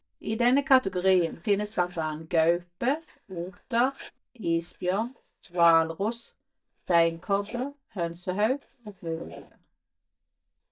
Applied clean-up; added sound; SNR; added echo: neural mask model DeepFilterNet 3.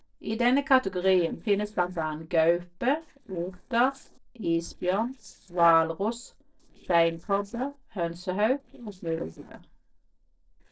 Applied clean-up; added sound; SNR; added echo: neural separator model SepFormer DNS4.